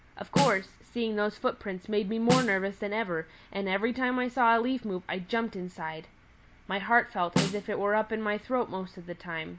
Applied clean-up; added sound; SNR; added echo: none; Snare drum; 3 dB; none.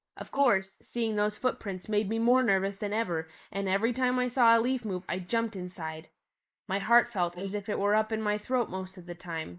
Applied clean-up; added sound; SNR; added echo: neural mask model Resemble Enhance denoiser.